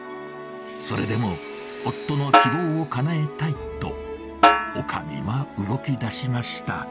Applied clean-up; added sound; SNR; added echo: none; Snare drum; -3 dB; none.